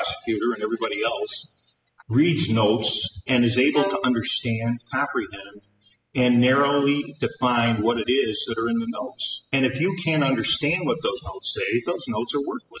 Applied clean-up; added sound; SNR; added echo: classical method spectral subtraction.